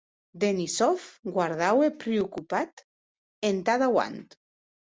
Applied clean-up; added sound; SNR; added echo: none; none; none; none.